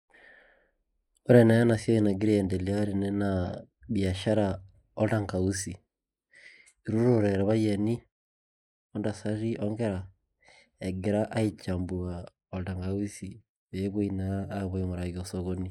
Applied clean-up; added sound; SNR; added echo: neural mask model Resemble Enhance denoiser.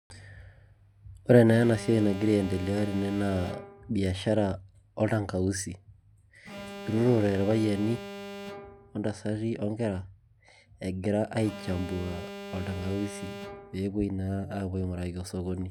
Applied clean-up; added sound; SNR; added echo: none; Alarm; 15 dB; none.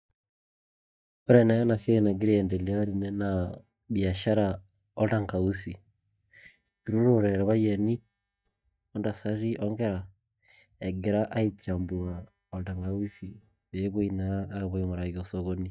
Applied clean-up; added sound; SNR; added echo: neural mask model DeepFilterNet 3.